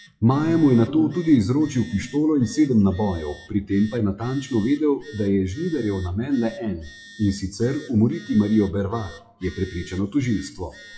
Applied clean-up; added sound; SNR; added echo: classical method WPE with log-MMSE.